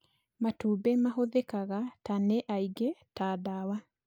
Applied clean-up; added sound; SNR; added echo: none; none; none; none.